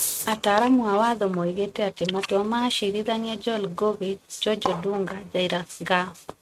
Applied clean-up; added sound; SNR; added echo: neural mask model RNNoise.